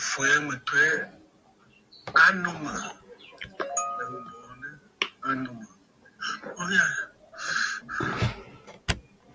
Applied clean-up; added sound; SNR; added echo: none; none; none; none.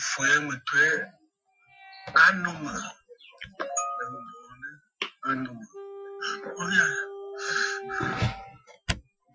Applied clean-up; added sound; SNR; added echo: classical method Wiener filter.